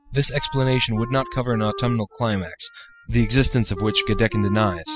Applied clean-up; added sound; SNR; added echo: classical method spectral subtraction.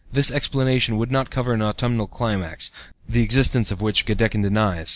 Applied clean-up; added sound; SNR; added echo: none; none; none; none.